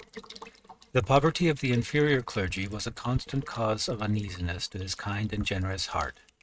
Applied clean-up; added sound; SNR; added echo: neural mask model RNNoise.